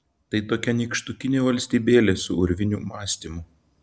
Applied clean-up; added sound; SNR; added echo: none; none; none; none.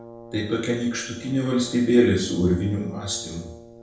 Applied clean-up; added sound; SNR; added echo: none; Brass instrument; 18 dB; reverberation time 0.6 s.